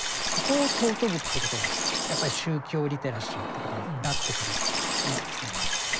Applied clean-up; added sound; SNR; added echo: none; Liquid; -2 dB; none.